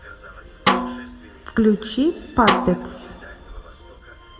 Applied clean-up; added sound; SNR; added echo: none; Snare drum; 2 dB; reverberation time 1.2 s.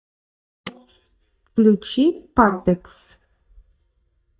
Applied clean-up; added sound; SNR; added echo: neural mask model DeepFilterNet 3.